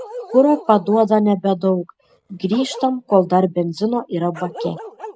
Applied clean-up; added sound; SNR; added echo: none; Bark; 17 dB; none.